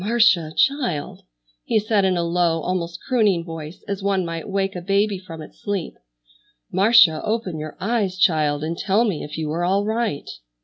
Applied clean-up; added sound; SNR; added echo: none; none; none; none.